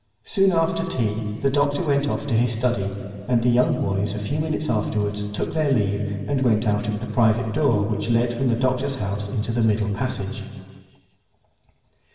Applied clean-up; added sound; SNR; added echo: none; none; none; reverberation time 1.9 s.